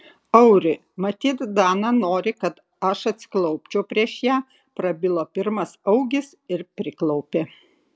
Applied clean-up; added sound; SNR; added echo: none; none; none; none.